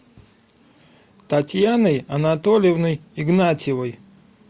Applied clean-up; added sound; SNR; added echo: none; none; none; none.